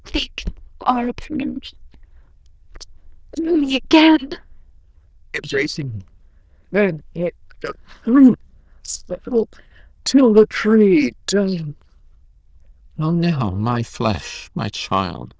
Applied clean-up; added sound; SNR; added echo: neural diffusion model UNIVERSE++.